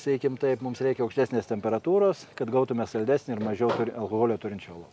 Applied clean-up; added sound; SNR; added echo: none; none; none; none.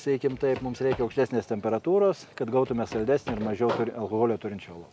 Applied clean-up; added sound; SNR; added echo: none; Run; 15 dB; none.